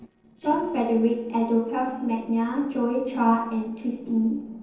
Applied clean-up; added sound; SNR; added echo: neural separator model SepFormer DNS4.